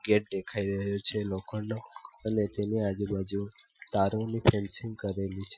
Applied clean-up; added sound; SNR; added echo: classical method Wiener filter.